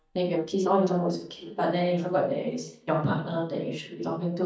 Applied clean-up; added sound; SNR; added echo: neural mask model DeepFilterNet 3.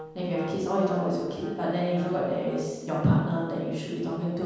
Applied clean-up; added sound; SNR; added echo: none; Wind instrument, woodwind instrument; 18 dB; reverberation time 1.2 s.